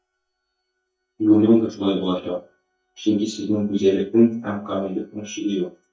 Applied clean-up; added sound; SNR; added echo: neural mask model DeepFilterNet 3.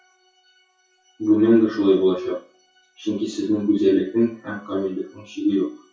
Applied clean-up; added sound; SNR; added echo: classical method WPE with log-MMSE.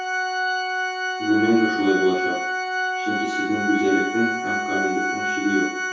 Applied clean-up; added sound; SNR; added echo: none; Organ; 1 dB; reverberation time 0.6 s.